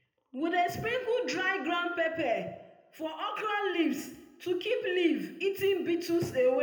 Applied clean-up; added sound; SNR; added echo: none; none; none; reverberation time 0.7 s.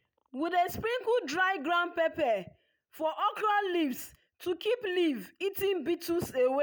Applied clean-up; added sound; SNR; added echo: none; none; none; none.